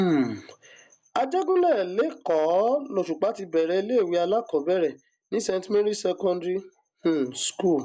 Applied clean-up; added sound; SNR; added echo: none; none; none; none.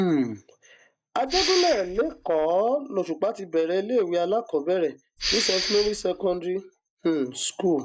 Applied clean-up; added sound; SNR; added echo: neural mask model DeepFilterNet 3.